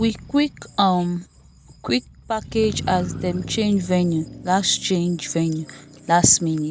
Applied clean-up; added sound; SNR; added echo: none; Motor vehicle (road); 15 dB; none.